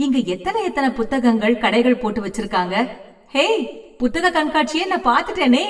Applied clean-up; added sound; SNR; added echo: none; none; none; reverberation time 0.7 s.